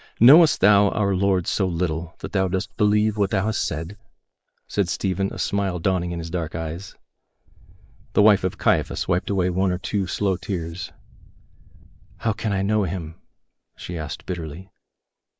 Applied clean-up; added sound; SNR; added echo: neural mask model Resemble Enhance denoiser.